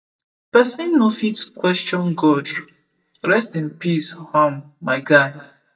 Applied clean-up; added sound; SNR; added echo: neural mask model DeepFilterNet 3.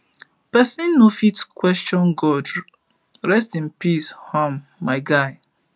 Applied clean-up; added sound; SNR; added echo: none; none; none; none.